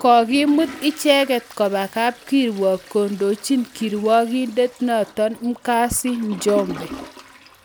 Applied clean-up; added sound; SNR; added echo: none; Toilet flush; 18 dB; none.